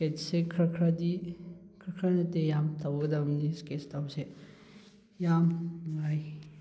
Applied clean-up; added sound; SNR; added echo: none; none; none; none.